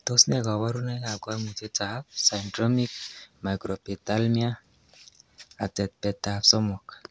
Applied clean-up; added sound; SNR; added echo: none; none; none; none.